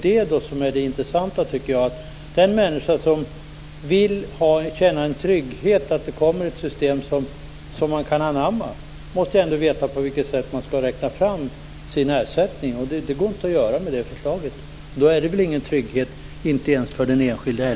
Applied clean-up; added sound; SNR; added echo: none; none; none; none.